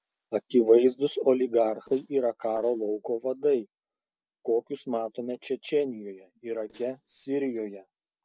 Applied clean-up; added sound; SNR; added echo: neural separator model SepFormer DNS4.